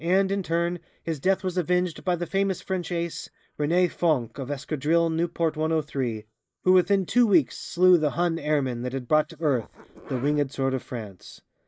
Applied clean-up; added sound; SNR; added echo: neural mask model Resemble Enhance denoiser.